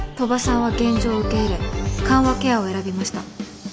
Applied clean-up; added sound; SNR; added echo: none; none; none; none.